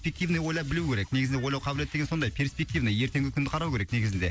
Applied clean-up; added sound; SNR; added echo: none; none; none; none.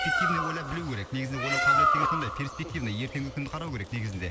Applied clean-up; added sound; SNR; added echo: none; Bird; -4 dB; none.